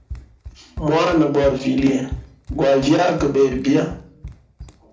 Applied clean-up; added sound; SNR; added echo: none; Run; 16 dB; reverberation time 0.4 s.